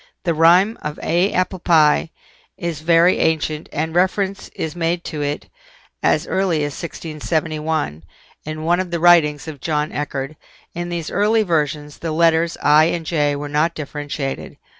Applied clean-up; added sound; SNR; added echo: none; none; none; none.